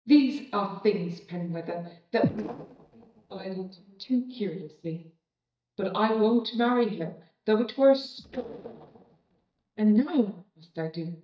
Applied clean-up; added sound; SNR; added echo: neural mask model DeepFilterNet 3.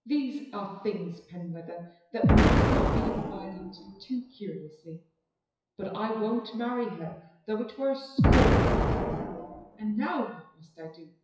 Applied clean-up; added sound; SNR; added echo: classical method WPE with log-MMSE.